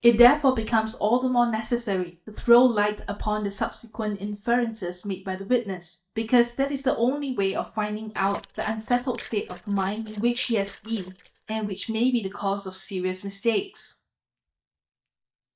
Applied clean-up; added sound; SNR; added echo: neural mask model DeepFilterNet 3.